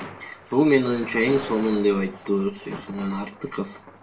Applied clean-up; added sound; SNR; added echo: none; Thunder; 16 dB; reverberation time 0.3 s.